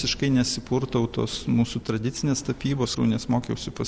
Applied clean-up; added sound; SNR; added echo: none; none; none; none.